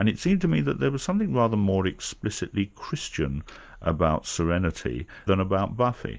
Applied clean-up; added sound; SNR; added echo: none; none; none; none.